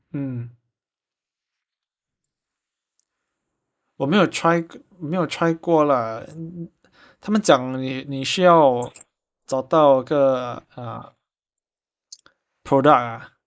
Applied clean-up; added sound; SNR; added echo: neural mask model Resemble Enhance denoiser.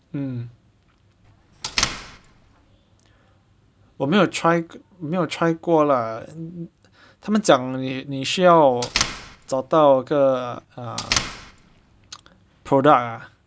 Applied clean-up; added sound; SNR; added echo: none; Door; 7 dB; none.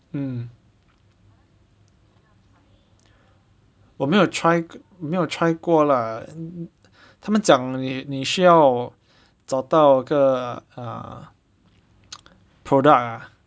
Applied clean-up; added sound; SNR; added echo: none; none; none; none.